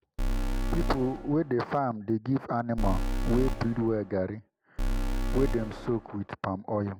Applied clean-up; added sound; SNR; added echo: none; Alarm; -1 dB; none.